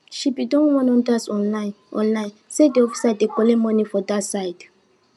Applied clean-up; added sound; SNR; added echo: none; none; none; none.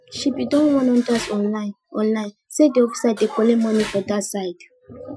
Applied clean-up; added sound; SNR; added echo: classical method Wiener filter.